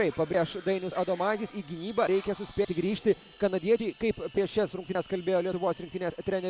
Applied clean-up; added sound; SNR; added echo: none; none; none; none.